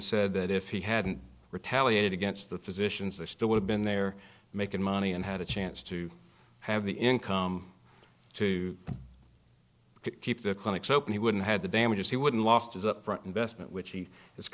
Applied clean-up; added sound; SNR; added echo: none; none; none; none.